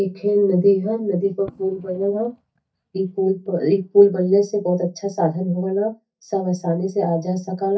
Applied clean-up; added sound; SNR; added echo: neural mask model DeepFilterNet 3.